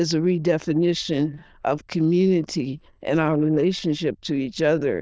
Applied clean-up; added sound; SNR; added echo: neural diffusion model UNIVERSE++.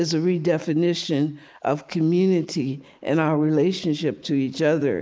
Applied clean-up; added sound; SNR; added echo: neural mask model Resemble Enhance denoiser.